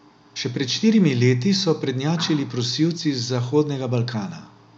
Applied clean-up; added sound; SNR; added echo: none; none; none; none.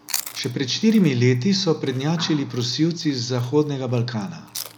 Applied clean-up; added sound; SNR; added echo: none; Chewing, mastication; 16 dB; none.